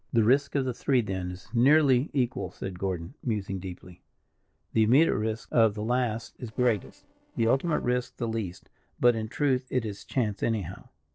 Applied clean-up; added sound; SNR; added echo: neural separator model SepFormer DNS4.